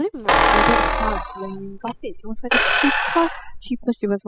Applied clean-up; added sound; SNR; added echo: classical method spectral subtraction.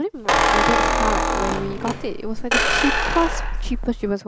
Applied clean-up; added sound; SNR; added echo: none; Squeak; -5 dB; none.